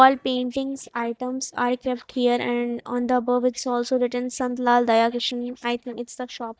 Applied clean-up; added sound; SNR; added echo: neural mask model DeepFilterNet 3.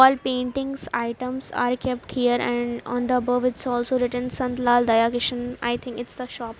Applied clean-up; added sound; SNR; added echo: none; none; none; none.